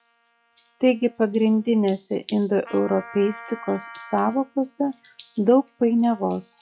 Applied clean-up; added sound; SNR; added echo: classical method log-MMSE.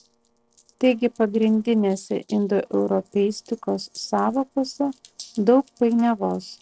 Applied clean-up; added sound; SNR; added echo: neural separator model SepFormer DNS4.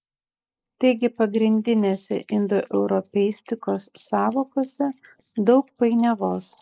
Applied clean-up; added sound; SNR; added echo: neural mask model Resemble Enhance denoiser.